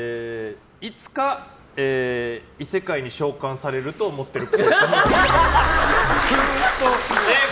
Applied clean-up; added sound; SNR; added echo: none; none; none; none.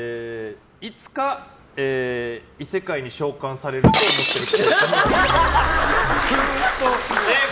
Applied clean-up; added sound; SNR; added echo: none; Shatter; 3 dB; none.